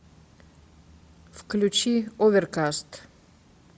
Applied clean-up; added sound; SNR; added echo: none; none; none; none.